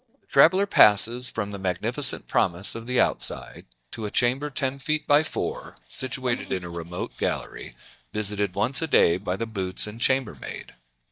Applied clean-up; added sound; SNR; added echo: neural mask model DeepFilterNet 3.